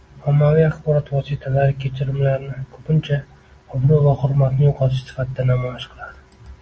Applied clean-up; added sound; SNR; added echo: none; none; none; none.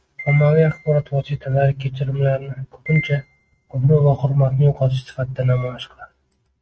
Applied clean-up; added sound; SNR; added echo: neural mask model RNNoise.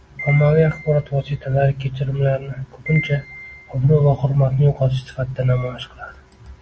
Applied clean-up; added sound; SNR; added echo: none; Piano; 16 dB; none.